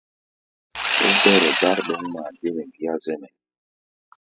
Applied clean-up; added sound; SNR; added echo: classical method spectral subtraction.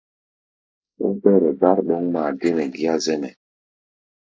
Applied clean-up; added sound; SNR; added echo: neural mask model Resemble Enhance denoiser.